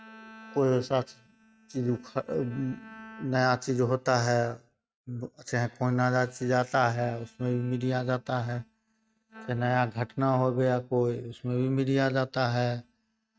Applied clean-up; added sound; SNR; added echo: neural mask model RNNoise.